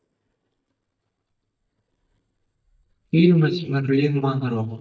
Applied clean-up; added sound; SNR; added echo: neural mask model DeepFilterNet 3.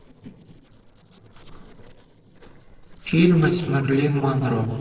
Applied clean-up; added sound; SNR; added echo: neural separator model SepFormer DNS4.